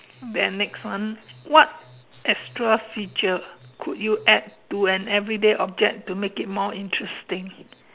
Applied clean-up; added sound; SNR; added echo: none; none; none; none.